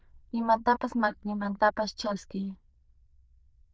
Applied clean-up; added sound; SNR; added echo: neural diffusion model UNIVERSE++.